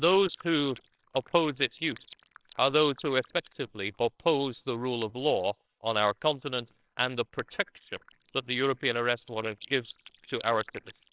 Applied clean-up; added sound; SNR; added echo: neural separator model SepFormer WHAMR!.